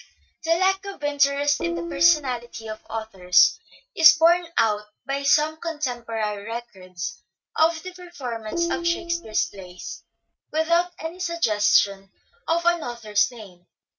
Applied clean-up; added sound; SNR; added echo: neural mask model RNNoise.